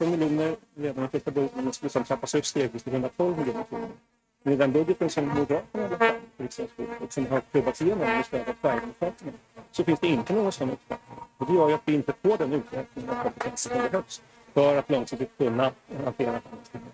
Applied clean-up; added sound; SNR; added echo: neural mask model RNNoise.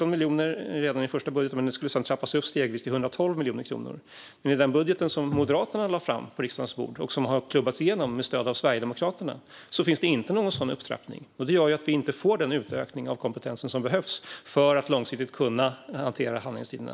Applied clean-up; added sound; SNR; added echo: none; none; none; none.